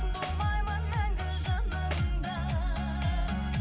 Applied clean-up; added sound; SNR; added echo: none; Tambourine; 19 dB; reverberation time 1.5 s.